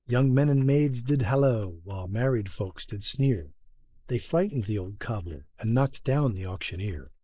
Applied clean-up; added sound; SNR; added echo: neural mask model Resemble Enhance denoiser.